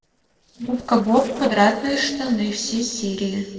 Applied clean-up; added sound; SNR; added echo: neural separator model SepFormer DNS4.